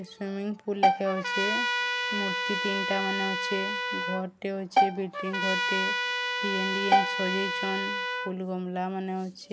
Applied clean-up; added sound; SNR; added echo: none; Trumpet + Bowed string instrument; -5 dB; none.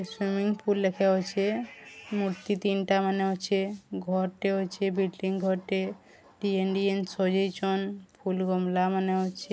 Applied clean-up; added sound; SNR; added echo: none; none; none; none.